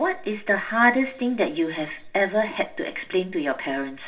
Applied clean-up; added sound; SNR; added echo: none; none; none; reverberation time 0.2 s.